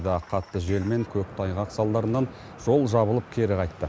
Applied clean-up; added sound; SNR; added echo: none; none; none; none.